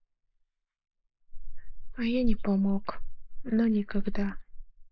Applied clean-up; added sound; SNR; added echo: neural mask model Resemble Enhance denoiser.